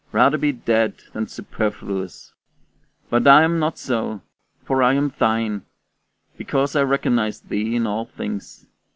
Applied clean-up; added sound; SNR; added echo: none; none; none; none.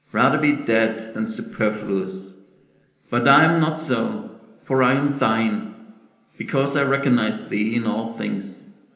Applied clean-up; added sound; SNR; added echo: none; none; none; reverberation time 1.0 s.